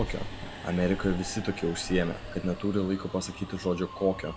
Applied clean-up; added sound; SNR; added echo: none; Subway, metro, underground; 9 dB; none.